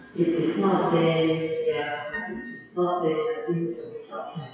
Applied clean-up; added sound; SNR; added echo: classical method WPE with log-MMSE.